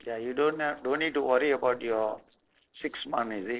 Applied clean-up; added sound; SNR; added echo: neural separator model SepFormer DNS4.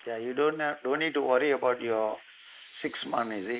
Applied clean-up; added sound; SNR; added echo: neural mask model Resemble Enhance denoiser.